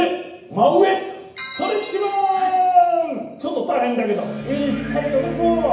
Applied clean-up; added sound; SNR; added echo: none; none; none; reverberation time 0.8 s.